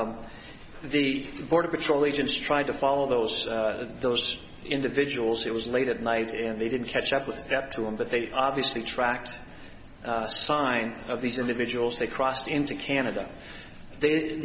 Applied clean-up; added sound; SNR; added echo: none; none; none; none.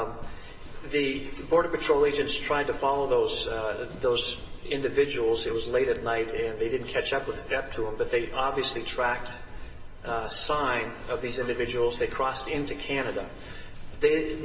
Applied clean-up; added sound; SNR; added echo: none; Run; 15 dB; reverberation time 2.8 s.